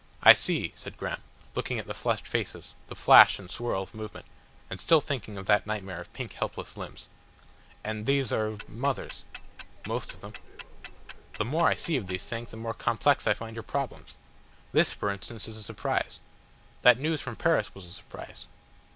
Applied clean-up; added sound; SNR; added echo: none; Tick-tock; 14 dB; none.